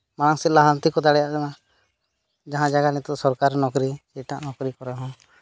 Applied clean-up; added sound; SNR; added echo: none; none; none; none.